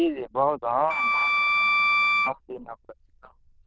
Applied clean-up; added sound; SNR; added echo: neural diffusion model UNIVERSE++.